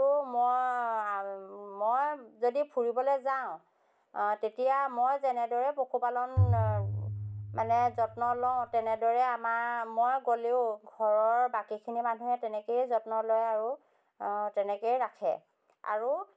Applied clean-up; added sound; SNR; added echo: none; Bowed string instrument; 2 dB; none.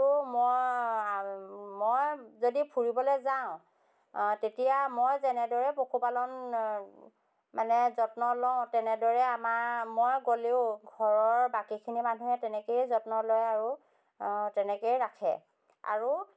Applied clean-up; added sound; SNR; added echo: none; none; none; none.